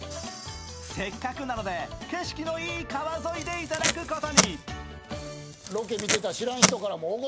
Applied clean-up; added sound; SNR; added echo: none; Packing tape, duct tape; -3 dB; none.